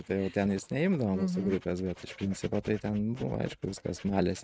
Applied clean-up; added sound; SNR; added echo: neural mask model RNNoise.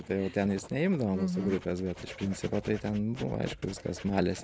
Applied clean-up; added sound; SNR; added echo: none; Writing; 15 dB; none.